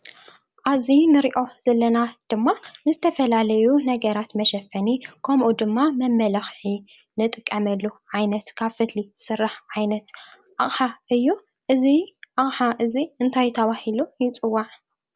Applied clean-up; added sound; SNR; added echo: none; none; none; none.